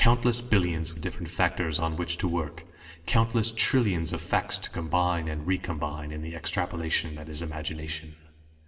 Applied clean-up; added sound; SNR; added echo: none; none; none; reverberation time 1.9 s.